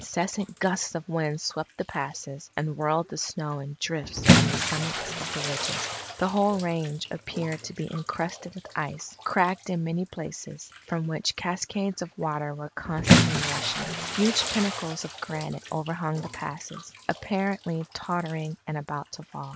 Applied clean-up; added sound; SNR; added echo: none; Bathtub (filling or washing) / Splash, splatter; 1 dB; none.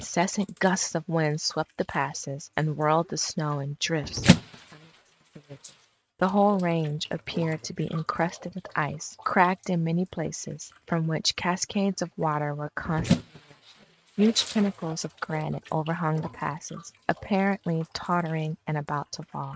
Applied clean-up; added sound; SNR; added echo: neural mask model RNNoise.